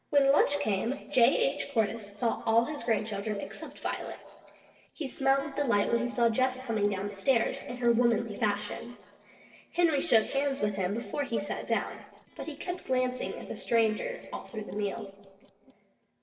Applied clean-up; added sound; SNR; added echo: neural separator model SepFormer DNS4.